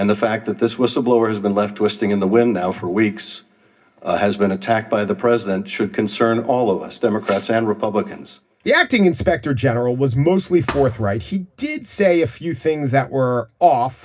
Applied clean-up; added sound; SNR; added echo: none; Thump, thud; 14 dB; reverberation time 0.4 s.